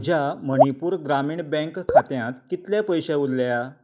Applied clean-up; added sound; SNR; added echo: neural mask model Resemble Enhance denoiser.